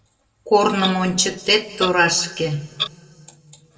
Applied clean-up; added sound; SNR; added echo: none; Clock; 13 dB; reverberation time 1.5 s.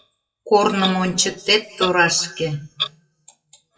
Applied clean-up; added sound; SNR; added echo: classical method WPE with log-MMSE.